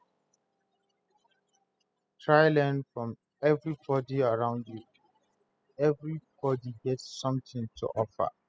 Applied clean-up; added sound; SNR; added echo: classical method spectral subtraction.